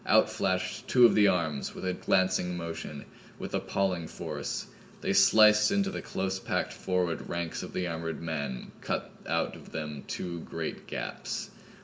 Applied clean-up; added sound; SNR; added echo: none; none; none; reverberation time 0.6 s.